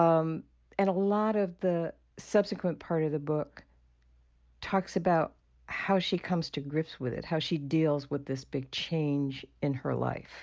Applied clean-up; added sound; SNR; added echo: none; none; none; none.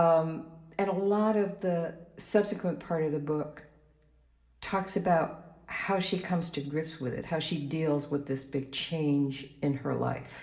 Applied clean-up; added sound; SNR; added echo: none; none; none; reverberation time 0.6 s.